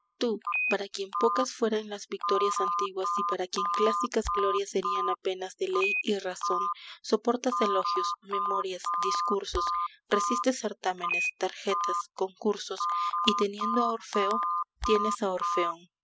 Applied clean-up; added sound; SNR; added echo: classical method spectral subtraction.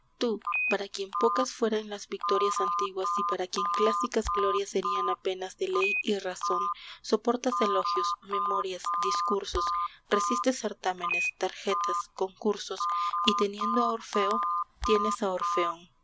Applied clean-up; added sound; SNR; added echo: none; Telephone; 0 dB; none.